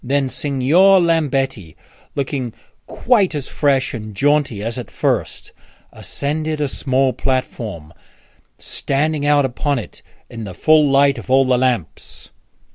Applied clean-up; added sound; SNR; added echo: none; none; none; none.